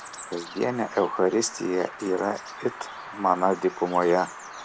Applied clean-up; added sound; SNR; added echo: none; Bird vocalization, bird call, bird song; 14 dB; none.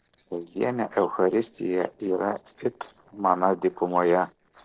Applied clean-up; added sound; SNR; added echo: neural separator model SepFormer DNS4.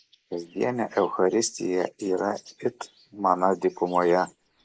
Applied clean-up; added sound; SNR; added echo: neural mask model Resemble Enhance denoiser.